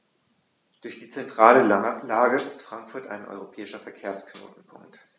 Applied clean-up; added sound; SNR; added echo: none; none; none; none.